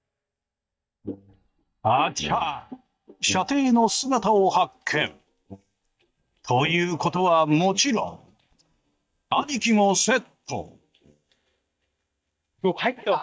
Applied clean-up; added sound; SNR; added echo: neural mask model DeepFilterNet 3.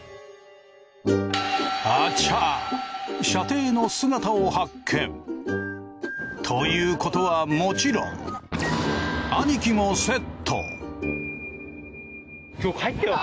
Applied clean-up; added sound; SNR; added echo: none; none; none; none.